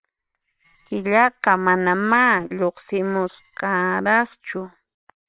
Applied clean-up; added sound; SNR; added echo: neural separator model SepFormer WHAM!.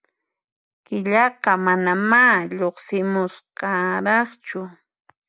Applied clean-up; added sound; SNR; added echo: none; none; none; none.